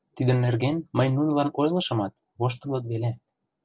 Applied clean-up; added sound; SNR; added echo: none; none; none; none.